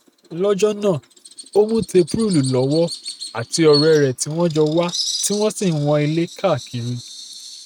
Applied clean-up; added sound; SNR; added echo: neural mask model RNNoise.